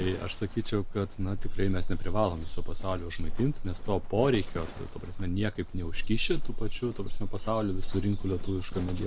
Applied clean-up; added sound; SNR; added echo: none; Livestock, farm animals, working animals; -2 dB; none.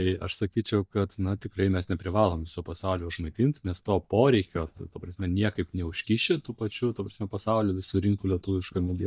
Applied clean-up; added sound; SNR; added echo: neural mask model DeepFilterNet 3.